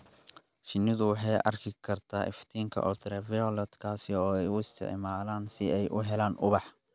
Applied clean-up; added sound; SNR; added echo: none; none; none; none.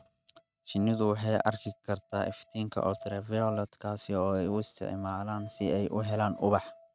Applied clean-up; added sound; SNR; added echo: neural mask model RNNoise.